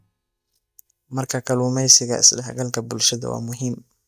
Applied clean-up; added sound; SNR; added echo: neural mask model DeepFilterNet 3.